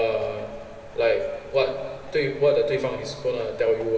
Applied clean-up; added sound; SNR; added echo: none; Rain; 19 dB; reverberation time 2.3 s.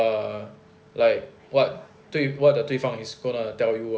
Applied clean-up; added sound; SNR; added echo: none; none; none; none.